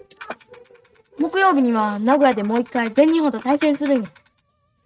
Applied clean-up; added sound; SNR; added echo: neural mask model RNNoise.